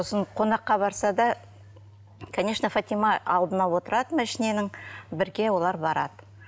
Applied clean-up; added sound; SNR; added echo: none; none; none; none.